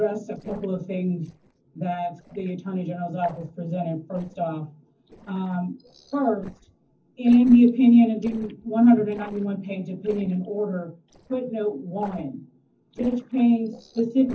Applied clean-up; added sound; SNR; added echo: neural separator model SepFormer DNS4.